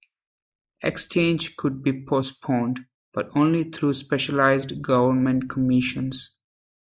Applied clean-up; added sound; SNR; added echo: neural mask model Resemble Enhance denoiser.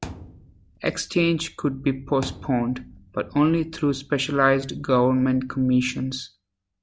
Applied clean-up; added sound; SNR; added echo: none; Thump, thud; 18 dB; none.